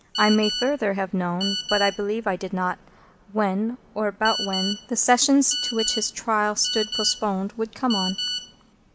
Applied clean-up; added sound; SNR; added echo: none; Telephone; 6 dB; none.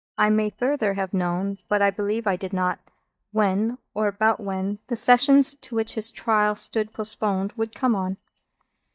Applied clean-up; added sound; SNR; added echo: neural mask model DeepFilterNet 3.